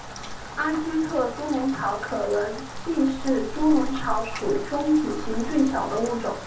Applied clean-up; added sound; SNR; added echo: none; Rain; 8 dB; reverberation time 0.3 s.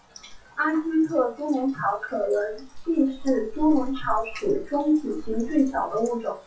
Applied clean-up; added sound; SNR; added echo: classical method WPE with log-MMSE.